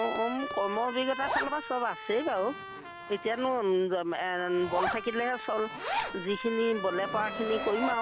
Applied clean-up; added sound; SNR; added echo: none; Trumpet + Zipper (clothing); 6 dB; none.